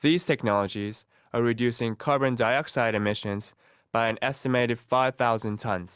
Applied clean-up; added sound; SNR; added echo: none; none; none; none.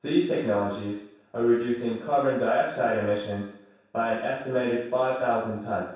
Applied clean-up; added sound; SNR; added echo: none; none; none; reverberation time 0.7 s.